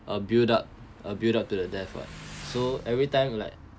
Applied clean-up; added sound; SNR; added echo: none; Motorcycle; 19 dB; none.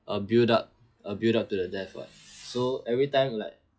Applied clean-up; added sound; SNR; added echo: classical method log-MMSE.